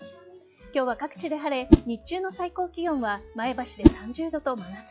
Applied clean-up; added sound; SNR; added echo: classical method log-MMSE.